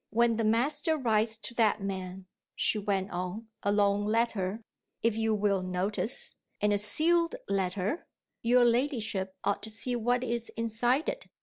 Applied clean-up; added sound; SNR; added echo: none; none; none; none.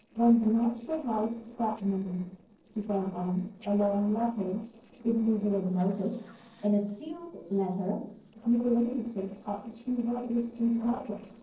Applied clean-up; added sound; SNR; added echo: neural separator model SepFormer DNS4.